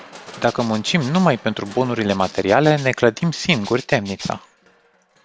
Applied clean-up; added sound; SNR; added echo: none; Rattle (instrument) + Crushing; 19 dB; none.